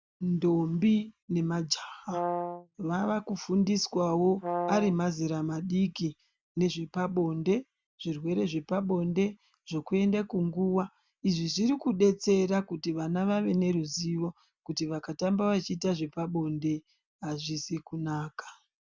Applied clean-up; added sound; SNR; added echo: none; Brass instrument; 6 dB; none.